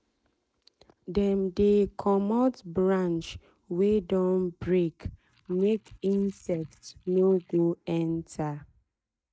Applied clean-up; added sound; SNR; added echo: neural mask model DeepFilterNet 3.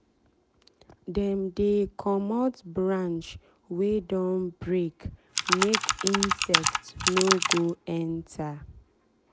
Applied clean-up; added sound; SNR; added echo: none; Computer keyboard; -2 dB; none.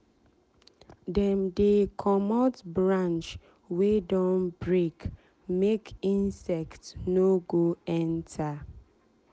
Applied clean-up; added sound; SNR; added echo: none; none; none; none.